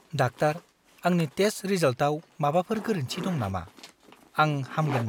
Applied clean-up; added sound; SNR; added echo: none; Zipper (clothing); 16 dB; none.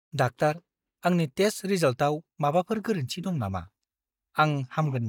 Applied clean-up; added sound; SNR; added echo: neural mask model DeepFilterNet 3.